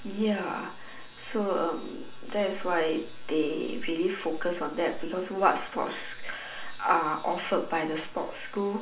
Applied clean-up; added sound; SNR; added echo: none; none; none; reverberation time 0.4 s.